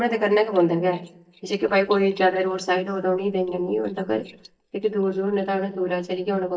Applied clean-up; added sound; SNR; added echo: neural mask model DeepFilterNet 3.